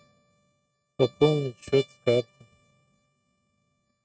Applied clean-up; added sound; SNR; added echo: neural mask model RNNoise.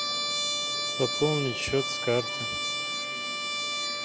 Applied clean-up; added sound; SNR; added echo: none; Trumpet; -1 dB; none.